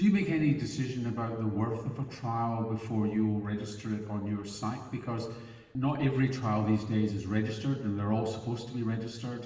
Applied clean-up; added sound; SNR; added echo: none; none; none; reverberation time 1.2 s.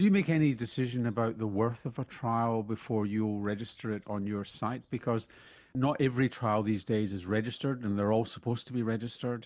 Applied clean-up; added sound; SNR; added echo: none; none; none; none.